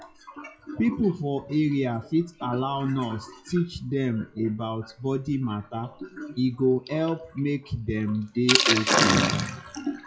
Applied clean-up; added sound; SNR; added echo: classical method WPE with log-MMSE.